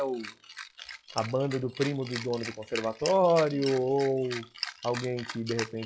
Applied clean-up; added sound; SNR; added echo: classical method log-MMSE.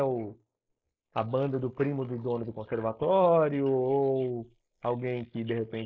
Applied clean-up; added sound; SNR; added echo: neural mask model Resemble Enhance denoiser.